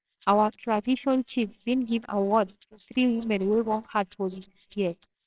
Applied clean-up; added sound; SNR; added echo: neural separator model SepFormer WHAMR!.